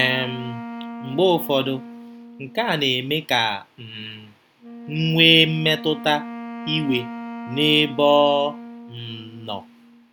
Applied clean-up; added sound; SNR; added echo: none; Wind instrument, woodwind instrument; 13 dB; none.